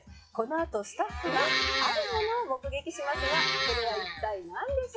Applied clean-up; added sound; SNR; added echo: classical method log-MMSE.